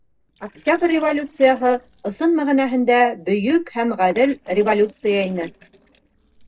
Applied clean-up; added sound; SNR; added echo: neural separator model SepFormer DNS4.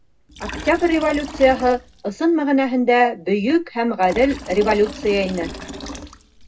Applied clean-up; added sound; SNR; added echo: none; Liquid; 15 dB; reverberation time 0.2 s.